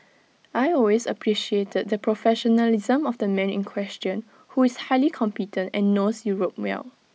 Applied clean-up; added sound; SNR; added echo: none; none; none; none.